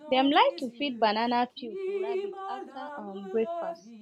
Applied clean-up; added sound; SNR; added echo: none; Drip; 9 dB; none.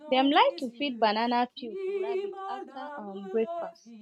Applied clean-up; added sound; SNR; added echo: neural mask model RNNoise.